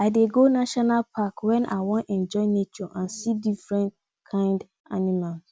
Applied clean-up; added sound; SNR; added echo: none; none; none; none.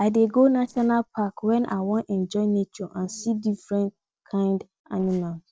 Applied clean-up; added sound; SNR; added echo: neural separator model SepFormer DNS4.